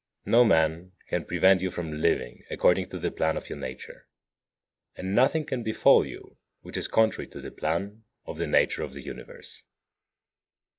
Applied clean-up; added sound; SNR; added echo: neural mask model Resemble Enhance denoiser.